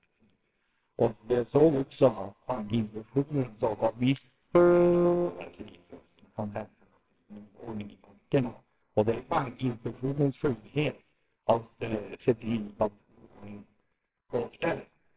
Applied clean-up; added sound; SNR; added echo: neural separator model SepFormer WHAMR!.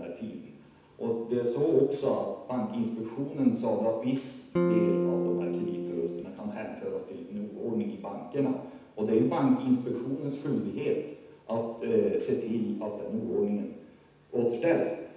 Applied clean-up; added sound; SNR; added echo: none; Electric guitar / Strum; -2 dB; reverberation time 0.9 s.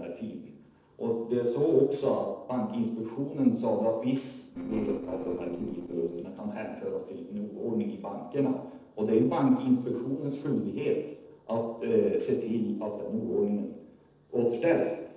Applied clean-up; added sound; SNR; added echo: neural separator model SepFormer DNS4.